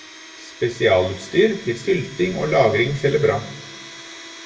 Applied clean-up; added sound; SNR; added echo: none; Domestic sounds, home sounds; 18 dB; reverberation time 0.7 s.